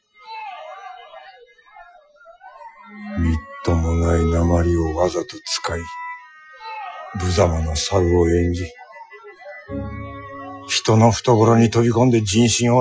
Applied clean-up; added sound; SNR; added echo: classical method Wiener filter.